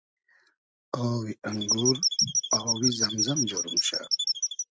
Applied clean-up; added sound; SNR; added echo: neural mask model RNNoise.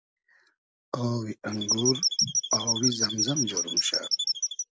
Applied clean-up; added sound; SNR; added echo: none; Squeak / Chirp, tweet; -4 dB; none.